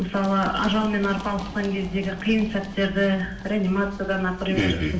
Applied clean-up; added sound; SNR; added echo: none; Run; 19 dB; reverberation time 0.9 s.